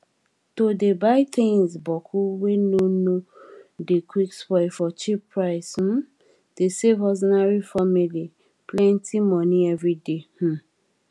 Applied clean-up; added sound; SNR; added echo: none; none; none; none.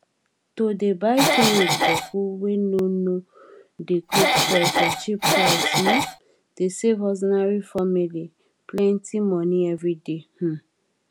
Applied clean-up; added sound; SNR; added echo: none; Cough; -3 dB; none.